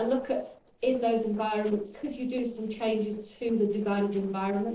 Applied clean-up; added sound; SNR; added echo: neural separator model SepFormer DNS4.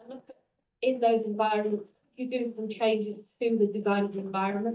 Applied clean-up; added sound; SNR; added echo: neural mask model DeepFilterNet 3.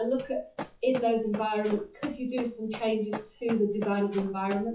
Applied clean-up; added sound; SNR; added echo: classical method WPE with log-MMSE.